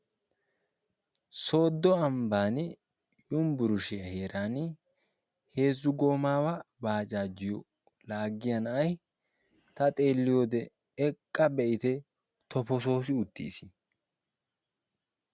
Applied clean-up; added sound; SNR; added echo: none; none; none; none.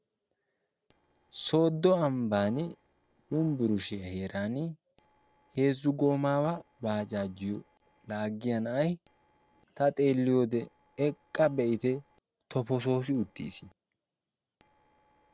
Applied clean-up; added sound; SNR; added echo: neural separator model SepFormer DNS4.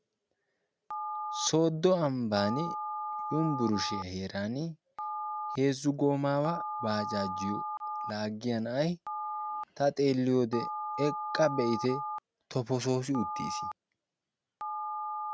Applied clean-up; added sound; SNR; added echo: none; Telephone; 7 dB; none.